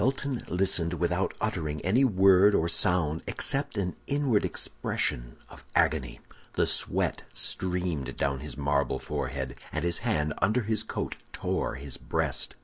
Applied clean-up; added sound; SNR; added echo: none; none; none; none.